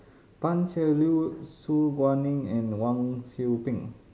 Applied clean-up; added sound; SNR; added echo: none; none; none; none.